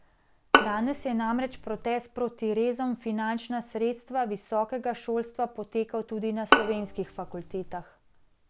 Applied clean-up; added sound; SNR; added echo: none; Bowed string instrument; -3 dB; none.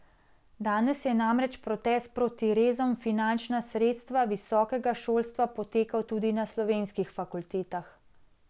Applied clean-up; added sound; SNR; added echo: none; none; none; none.